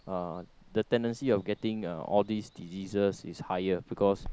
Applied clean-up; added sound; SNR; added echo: none; Water; 19 dB; none.